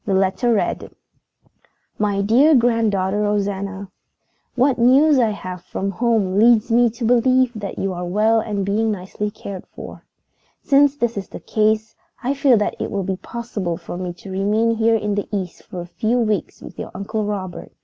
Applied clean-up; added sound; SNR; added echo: none; none; none; none.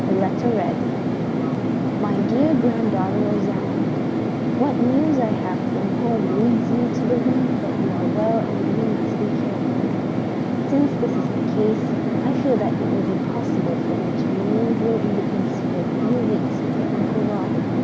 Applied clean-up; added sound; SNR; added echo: none; Fixed-wing aircraft, airplane; -3 dB; none.